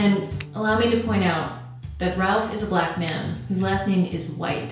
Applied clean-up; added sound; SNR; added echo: none; Finger snapping; 19 dB; reverberation time 0.5 s.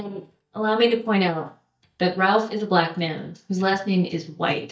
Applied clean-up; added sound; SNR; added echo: neural mask model DeepFilterNet 3.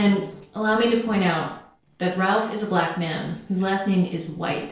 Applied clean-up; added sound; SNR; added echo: neural separator model SepFormer DNS4.